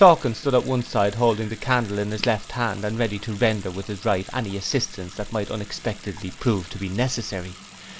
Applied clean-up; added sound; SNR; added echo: none; Bathtub (filling or washing) / Sink (filling or washing) / Water tap, faucet; 20 dB; none.